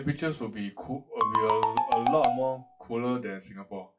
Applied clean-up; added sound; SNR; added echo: classical method WPE with log-MMSE.